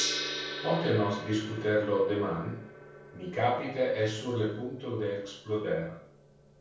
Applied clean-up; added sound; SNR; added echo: none; Gong; 10 dB; reverberation time 0.6 s.